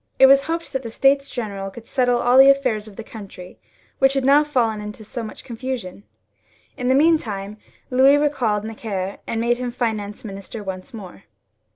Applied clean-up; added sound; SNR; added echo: none; none; none; none.